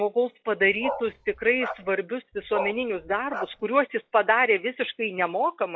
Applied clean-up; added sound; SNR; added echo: classical method log-MMSE.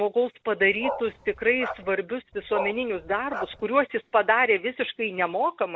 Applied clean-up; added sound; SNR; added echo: none; Bark; 9 dB; none.